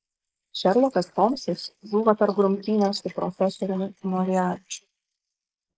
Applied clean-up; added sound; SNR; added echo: neural mask model Resemble Enhance denoiser.